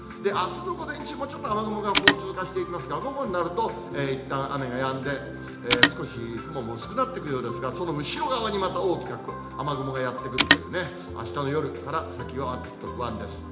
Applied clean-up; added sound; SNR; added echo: none; Telephone; 0 dB; reverberation time 0.8 s.